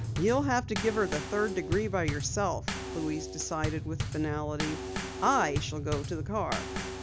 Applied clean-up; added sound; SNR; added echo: none; Bass drum / Snare drum / Drum kit; 4 dB; none.